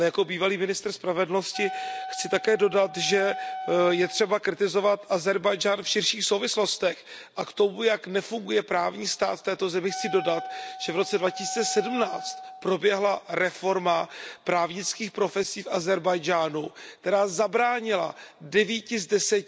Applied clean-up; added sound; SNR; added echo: none; Wind instrument, woodwind instrument; 11 dB; none.